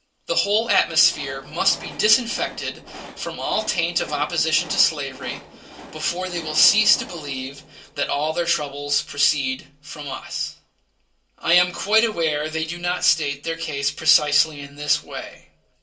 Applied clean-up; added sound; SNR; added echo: none; Train; 20 dB; reverberation time 0.2 s.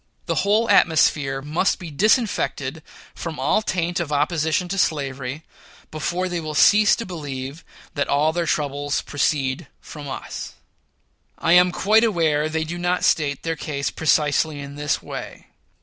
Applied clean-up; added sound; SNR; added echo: none; none; none; none.